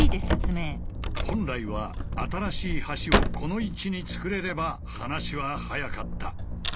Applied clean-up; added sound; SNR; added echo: none; Wood; -2 dB; none.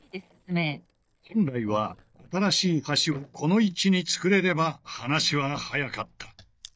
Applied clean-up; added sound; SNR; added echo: neural mask model DeepFilterNet 3.